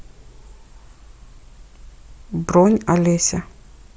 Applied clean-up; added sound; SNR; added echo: none; none; none; none.